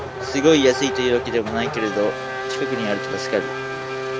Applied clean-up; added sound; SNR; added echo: none; Race car, auto racing / Accelerating, revving, vroom; 5 dB; none.